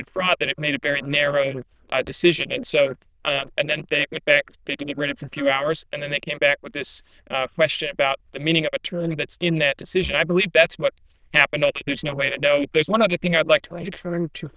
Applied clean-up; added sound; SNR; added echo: neural diffusion model UNIVERSE++.